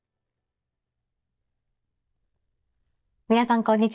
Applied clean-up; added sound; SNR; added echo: neural mask model DeepFilterNet 3.